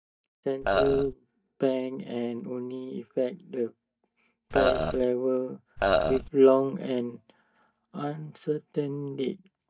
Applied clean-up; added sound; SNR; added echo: neural mask model DeepFilterNet 3.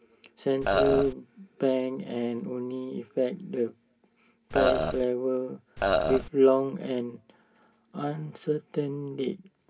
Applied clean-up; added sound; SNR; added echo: none; Burping, eructation; -3 dB; reverberation time 0.3 s.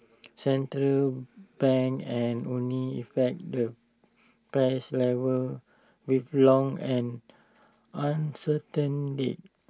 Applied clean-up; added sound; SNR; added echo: none; none; none; none.